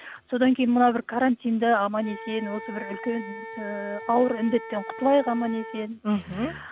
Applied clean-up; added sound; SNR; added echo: none; Wind instrument, woodwind instrument; 15 dB; none.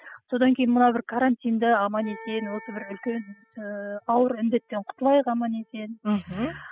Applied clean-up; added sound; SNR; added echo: classical method spectral subtraction.